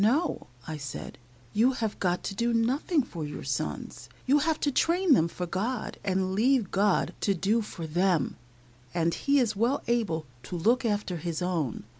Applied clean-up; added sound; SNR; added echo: none; none; none; none.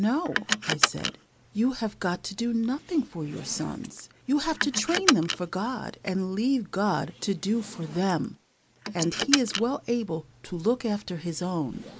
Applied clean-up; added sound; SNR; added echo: neural mask model Resemble Enhance denoiser.